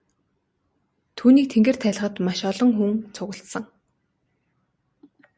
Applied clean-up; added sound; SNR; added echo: none; none; none; none.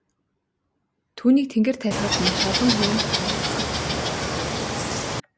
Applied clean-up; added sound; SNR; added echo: none; Water / Bird; -2 dB; none.